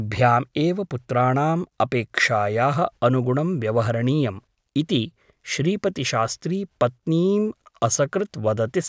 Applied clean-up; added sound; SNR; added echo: none; none; none; none.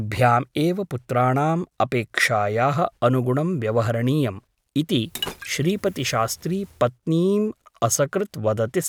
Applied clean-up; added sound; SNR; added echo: none; Liquid; 16 dB; none.